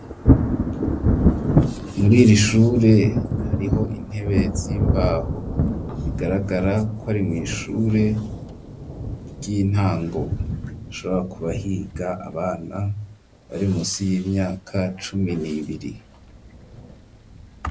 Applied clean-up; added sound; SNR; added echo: none; Thunder; 2 dB; none.